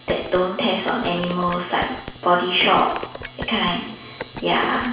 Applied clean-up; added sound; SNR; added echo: none; Telephone; 13 dB; reverberation time 0.7 s.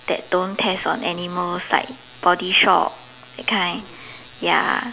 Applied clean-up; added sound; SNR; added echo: none; none; none; none.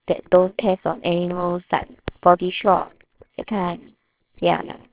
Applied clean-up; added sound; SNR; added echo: neural separator model SepFormer WHAMR!.